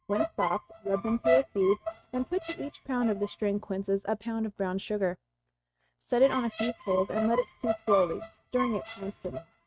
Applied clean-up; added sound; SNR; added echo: neural mask model RNNoise.